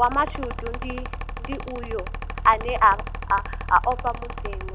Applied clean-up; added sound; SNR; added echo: none; Mechanical fan; 7 dB; none.